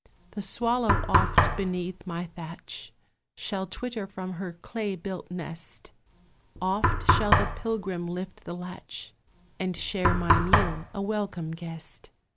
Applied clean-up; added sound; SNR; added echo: none; Knock; -4 dB; none.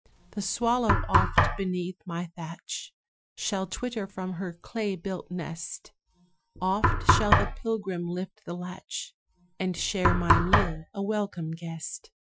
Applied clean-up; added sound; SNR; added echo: classical method Wiener filter.